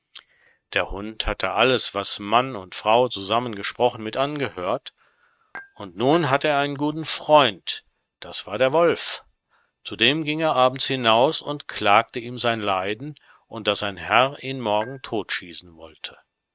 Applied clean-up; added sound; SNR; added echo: neural mask model RNNoise.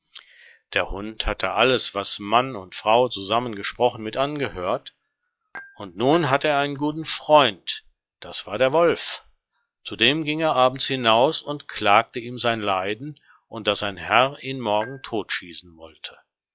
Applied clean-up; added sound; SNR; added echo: classical method log-MMSE.